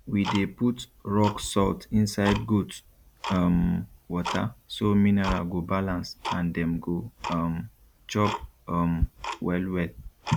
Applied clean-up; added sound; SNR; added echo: none; Tick-tock; 10 dB; none.